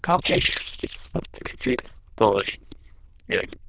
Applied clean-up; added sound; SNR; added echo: neural diffusion model UNIVERSE++.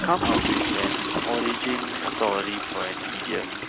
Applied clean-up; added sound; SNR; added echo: none; Toilet flush / Water; -2 dB; none.